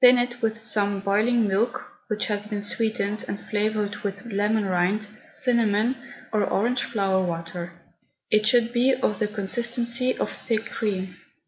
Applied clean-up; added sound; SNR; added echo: none; none; none; none.